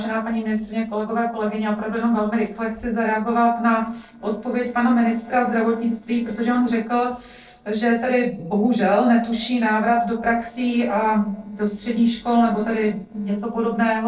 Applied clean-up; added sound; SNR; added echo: neural separator model SepFormer DNS4.